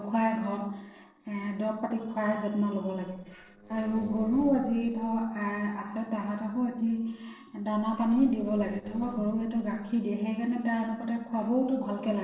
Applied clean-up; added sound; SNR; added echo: neural separator model SepFormer DNS4.